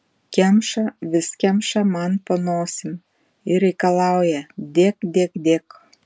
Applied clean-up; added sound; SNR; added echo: none; none; none; none.